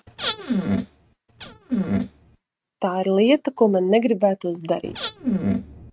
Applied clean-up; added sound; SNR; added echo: neural mask model RNNoise.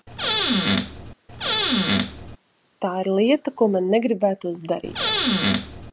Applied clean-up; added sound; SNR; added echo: none; Squeak / Cupboard open or close; -2 dB; none.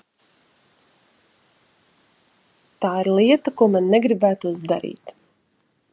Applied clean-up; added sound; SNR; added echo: none; none; none; none.